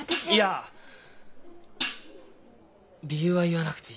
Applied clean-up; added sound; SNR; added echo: none; Hi-hat; 3 dB; none.